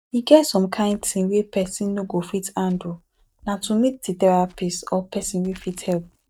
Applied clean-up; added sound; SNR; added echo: neural mask model DeepFilterNet 3.